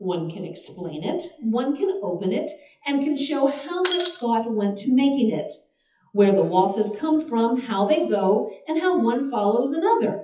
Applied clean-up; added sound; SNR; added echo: classical method WPE with log-MMSE.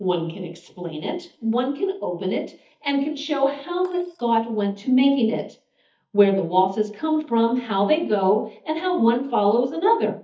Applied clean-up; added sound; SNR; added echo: neural mask model DeepFilterNet 3.